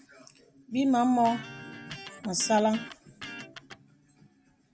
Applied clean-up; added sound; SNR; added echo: none; Electric guitar; 14 dB; none.